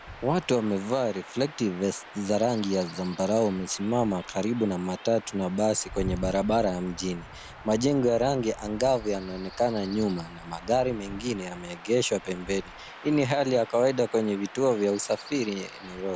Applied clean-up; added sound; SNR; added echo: none; Stream / Chirp, tweet / Wind; 16 dB; none.